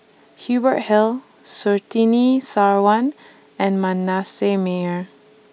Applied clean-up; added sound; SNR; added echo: none; none; none; none.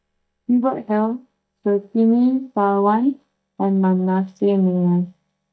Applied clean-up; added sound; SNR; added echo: neural mask model DeepFilterNet 3.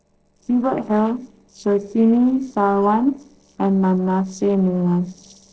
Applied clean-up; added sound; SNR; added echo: neural separator model SepFormer DNS4.